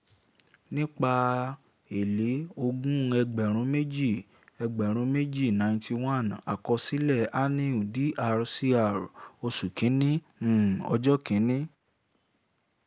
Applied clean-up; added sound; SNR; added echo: none; none; none; none.